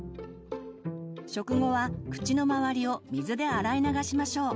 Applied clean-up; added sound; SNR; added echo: none; none; none; none.